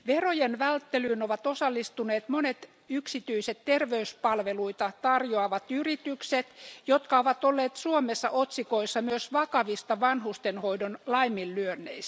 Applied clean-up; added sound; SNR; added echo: none; none; none; none.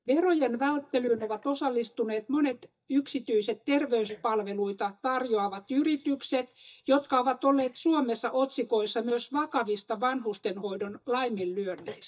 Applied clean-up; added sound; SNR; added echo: neural mask model DeepFilterNet 3.